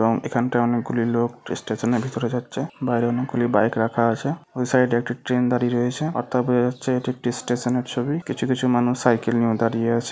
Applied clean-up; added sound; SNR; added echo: none; none; none; none.